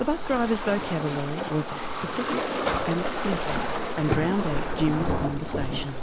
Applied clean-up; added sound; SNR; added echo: none; Waves, surf; 0 dB; none.